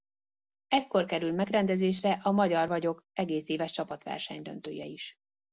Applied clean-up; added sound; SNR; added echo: none; none; none; none.